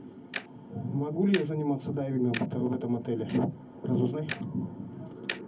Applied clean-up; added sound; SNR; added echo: none; Tick-tock; 14 dB; reverberation time 0.3 s.